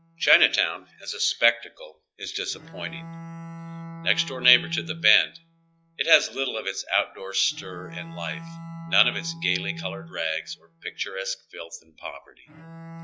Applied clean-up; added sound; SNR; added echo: classical method log-MMSE.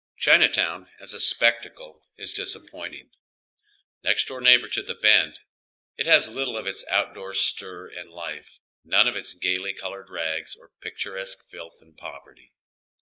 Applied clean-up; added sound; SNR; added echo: neural mask model Resemble Enhance denoiser.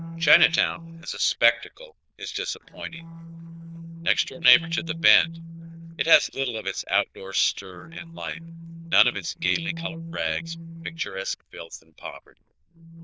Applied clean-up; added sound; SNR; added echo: neural diffusion model UNIVERSE++.